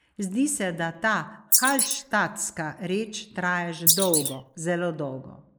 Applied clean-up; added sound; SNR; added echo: neural mask model Resemble Enhance denoiser.